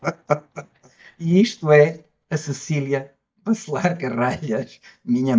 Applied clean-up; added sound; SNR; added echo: neural mask model DeepFilterNet 3.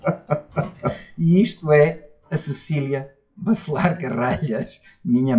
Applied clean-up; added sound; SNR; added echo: classical method WPE with log-MMSE.